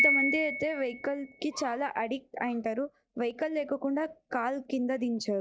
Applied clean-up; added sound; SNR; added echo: neural mask model RNNoise.